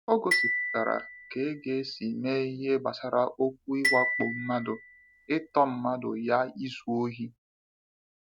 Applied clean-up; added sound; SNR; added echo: none; Glockenspiel; 5 dB; none.